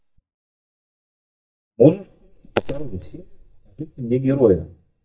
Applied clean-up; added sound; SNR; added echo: neural mask model DeepFilterNet 3.